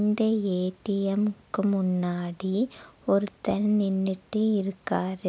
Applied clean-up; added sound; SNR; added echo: none; none; none; none.